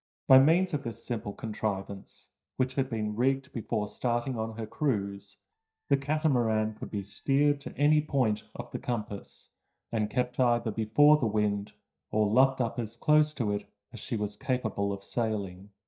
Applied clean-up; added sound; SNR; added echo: neural mask model DeepFilterNet 3.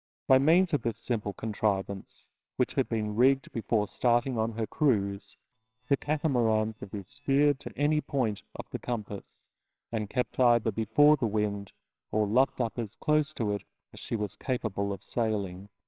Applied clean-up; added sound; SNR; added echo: neural separator model SepFormer WHAMR!.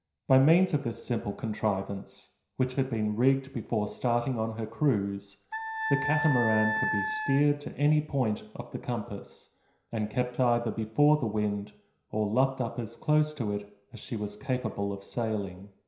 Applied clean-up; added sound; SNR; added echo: none; Wind instrument, woodwind instrument; 3 dB; reverberation time 0.5 s.